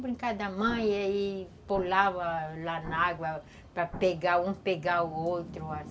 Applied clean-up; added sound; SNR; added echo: none; Explosion; 16 dB; none.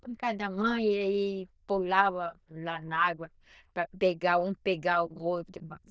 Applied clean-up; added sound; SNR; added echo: neural diffusion model UNIVERSE++.